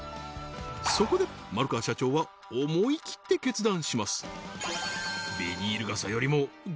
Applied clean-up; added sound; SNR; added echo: none; none; none; none.